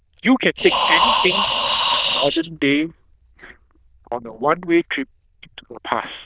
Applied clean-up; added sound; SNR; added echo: neural diffusion model UNIVERSE++.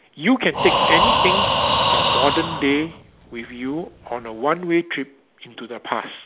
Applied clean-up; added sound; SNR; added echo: none; Breathing; -3 dB; none.